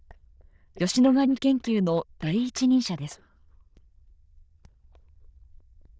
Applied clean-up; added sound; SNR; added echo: neural diffusion model UNIVERSE++.